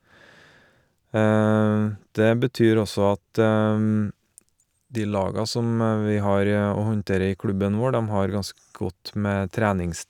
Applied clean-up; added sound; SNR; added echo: none; none; none; none.